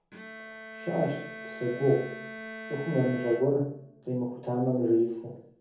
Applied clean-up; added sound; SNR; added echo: none; Bowed string instrument; 14 dB; reverberation time 0.7 s.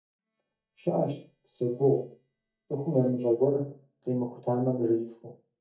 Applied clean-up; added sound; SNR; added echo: neural mask model DeepFilterNet 3.